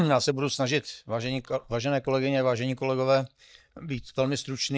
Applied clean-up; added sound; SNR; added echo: neural mask model DeepFilterNet 3.